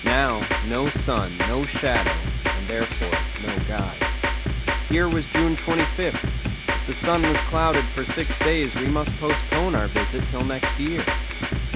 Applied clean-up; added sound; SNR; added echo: none; Drum kit; -1 dB; none.